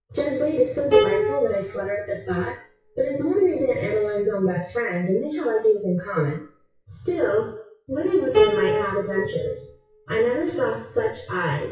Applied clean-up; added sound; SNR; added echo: classical method WPE with log-MMSE.